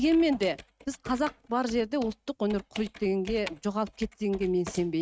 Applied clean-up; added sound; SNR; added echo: neural mask model RNNoise.